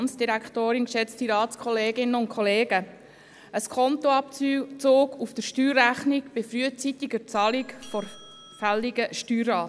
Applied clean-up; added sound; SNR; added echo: none; Doorbell; 20 dB; none.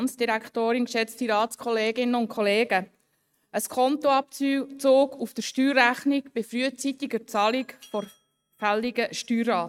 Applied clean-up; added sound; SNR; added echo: neural mask model RNNoise.